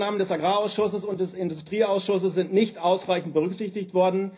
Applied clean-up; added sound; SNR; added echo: none; none; none; reverberation time 0.5 s.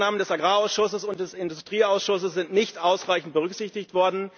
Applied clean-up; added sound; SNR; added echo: none; none; none; none.